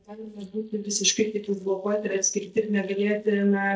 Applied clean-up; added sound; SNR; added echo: neural mask model DeepFilterNet 3.